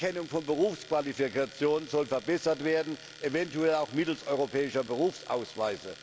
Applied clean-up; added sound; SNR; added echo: none; Domestic sounds, home sounds; 20 dB; none.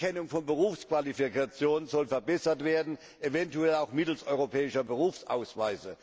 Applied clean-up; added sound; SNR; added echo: none; none; none; none.